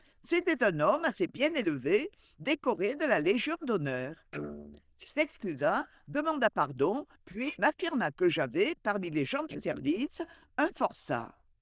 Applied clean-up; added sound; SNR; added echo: neural diffusion model UNIVERSE++.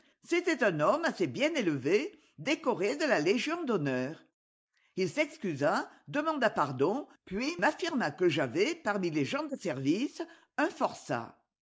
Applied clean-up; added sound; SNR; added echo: neural mask model Resemble Enhance denoiser.